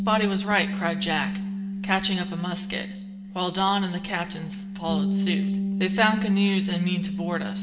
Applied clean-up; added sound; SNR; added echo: none; Bass guitar; 2 dB; reverberation time 1.3 s.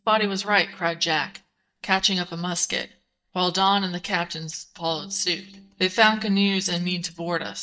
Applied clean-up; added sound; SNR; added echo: neural mask model DeepFilterNet 3.